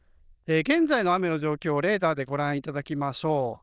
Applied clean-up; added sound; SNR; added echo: neural diffusion model UNIVERSE++.